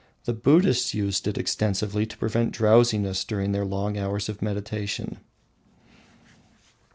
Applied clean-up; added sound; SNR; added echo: none; none; none; none.